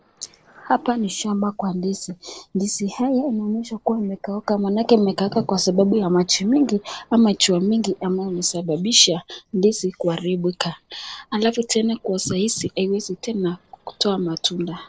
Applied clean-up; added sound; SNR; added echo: neural separator model SepFormer DNS4.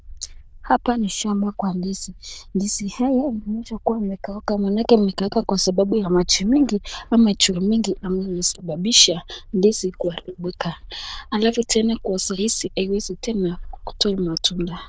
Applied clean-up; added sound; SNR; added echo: neural diffusion model UNIVERSE++.